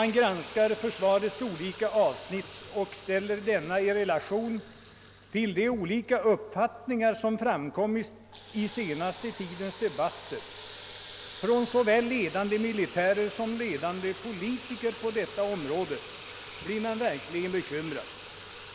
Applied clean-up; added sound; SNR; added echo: none; Sink (filling or washing) / Water tap, faucet; 16 dB; none.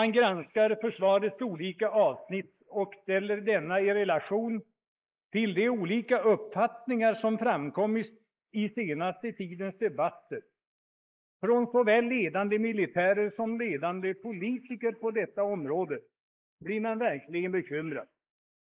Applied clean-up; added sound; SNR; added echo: neural mask model Resemble Enhance denoiser.